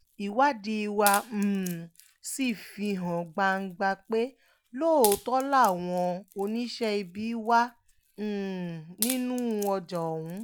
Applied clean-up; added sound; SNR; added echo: none; Wood; 14 dB; none.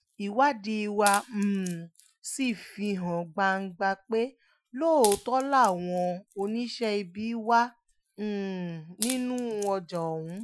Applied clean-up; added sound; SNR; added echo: classical method Wiener filter.